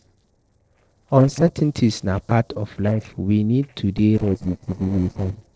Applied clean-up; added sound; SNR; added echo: neural separator model SepFormer DNS4.